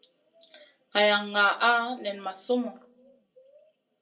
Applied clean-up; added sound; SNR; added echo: none; none; none; reverberation time 0.2 s.